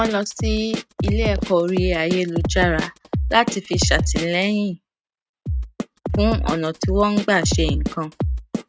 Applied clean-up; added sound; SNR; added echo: neural mask model RNNoise.